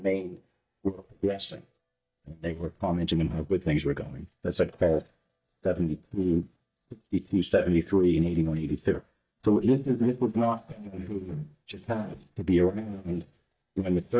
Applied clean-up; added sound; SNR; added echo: neural mask model DeepFilterNet 3.